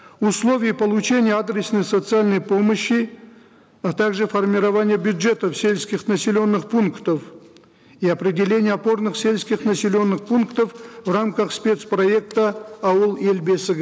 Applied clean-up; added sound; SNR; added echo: none; none; none; none.